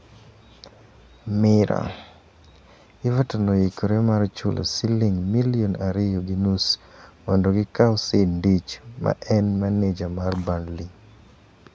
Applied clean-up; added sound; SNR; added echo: none; none; none; none.